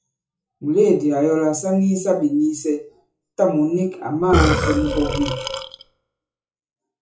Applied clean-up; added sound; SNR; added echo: classical method WPE with log-MMSE.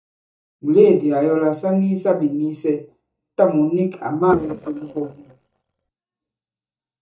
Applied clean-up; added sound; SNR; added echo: neural mask model DeepFilterNet 3.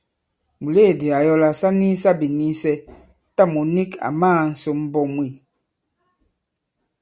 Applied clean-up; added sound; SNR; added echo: none; none; none; none.